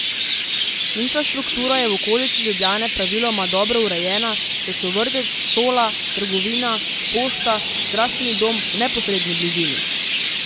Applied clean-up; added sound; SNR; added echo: none; Chirp, tweet; -1 dB; none.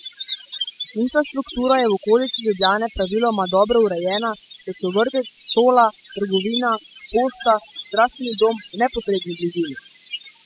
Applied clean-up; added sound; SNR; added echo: classical method spectral subtraction.